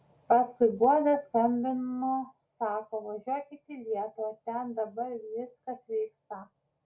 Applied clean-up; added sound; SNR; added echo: none; none; none; none.